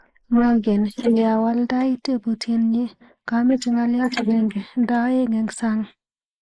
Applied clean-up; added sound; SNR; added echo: neural mask model Resemble Enhance denoiser.